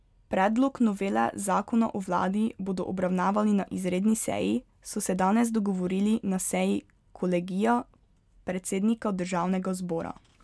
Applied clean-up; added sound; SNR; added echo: none; none; none; none.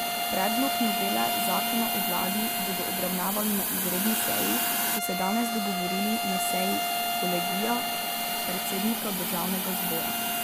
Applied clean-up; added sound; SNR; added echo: none; Hiss + Bowed string instrument; -3 dB; none.